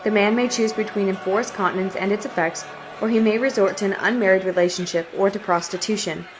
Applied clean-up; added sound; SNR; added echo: none; Crowd; 16 dB; none.